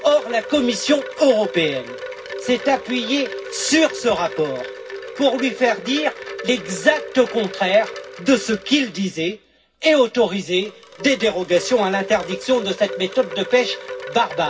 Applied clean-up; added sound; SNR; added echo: none; Wind chime; 12 dB; reverberation time 0.4 s.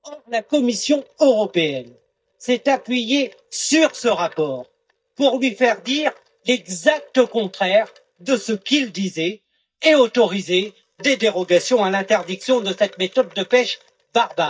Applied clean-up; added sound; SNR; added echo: neural mask model DeepFilterNet 3.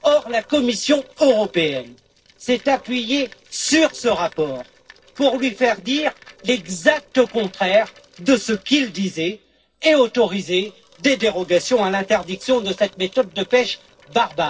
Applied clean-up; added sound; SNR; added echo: neural separator model SepFormer DNS4.